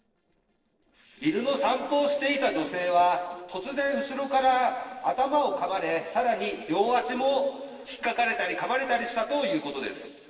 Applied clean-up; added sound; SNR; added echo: neural separator model SepFormer DNS4.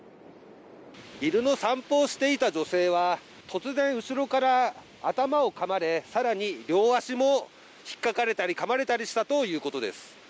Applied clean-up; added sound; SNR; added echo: none; none; none; none.